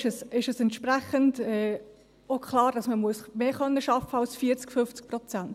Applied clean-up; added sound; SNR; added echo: none; none; none; none.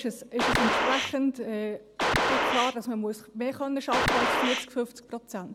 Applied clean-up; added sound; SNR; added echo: none; Gunshot, gunfire; -4 dB; none.